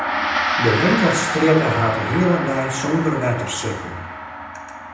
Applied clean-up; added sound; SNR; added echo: none; Gong; 4 dB; reverberation time 0.8 s.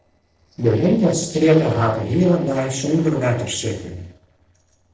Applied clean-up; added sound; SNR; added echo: neural separator model SepFormer DNS4.